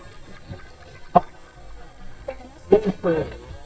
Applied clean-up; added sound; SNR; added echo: neural mask model DeepFilterNet 3.